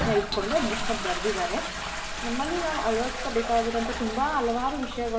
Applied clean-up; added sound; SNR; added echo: none; Toilet flush; 4 dB; reverberation time 0.8 s.